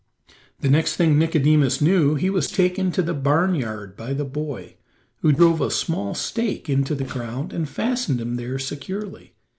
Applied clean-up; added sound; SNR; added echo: neural separator model SepFormer DNS4.